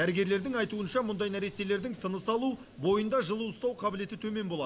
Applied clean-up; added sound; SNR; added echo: none; none; none; none.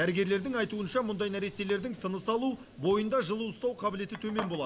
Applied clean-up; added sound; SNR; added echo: none; Domestic sounds, home sounds; 18 dB; none.